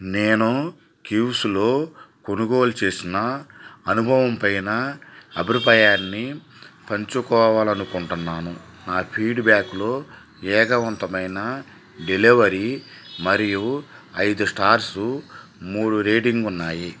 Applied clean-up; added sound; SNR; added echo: none; none; none; none.